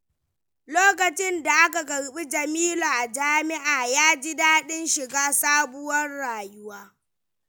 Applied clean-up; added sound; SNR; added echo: none; none; none; none.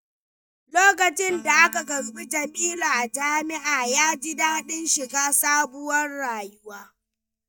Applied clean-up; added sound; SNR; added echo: neural mask model DeepFilterNet 3.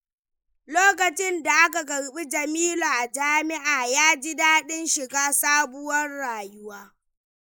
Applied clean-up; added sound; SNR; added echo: neural mask model Resemble Enhance denoiser.